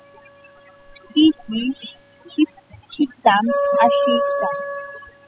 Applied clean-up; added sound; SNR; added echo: classical method spectral subtraction.